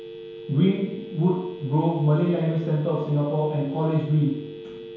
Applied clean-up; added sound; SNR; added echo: none; Telephone; 14 dB; reverberation time 1.0 s.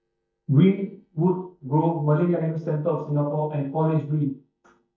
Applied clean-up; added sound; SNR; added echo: neural mask model DeepFilterNet 3.